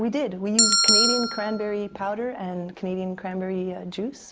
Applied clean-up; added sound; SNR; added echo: none; Bell; -5 dB; none.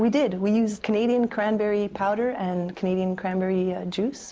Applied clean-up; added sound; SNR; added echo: none; none; none; none.